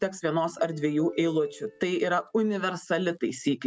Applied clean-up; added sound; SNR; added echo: none; Ringtone; 19 dB; none.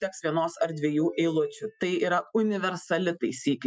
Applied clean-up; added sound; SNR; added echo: classical method Wiener filter.